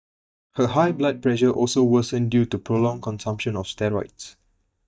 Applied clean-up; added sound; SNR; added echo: neural mask model DeepFilterNet 3.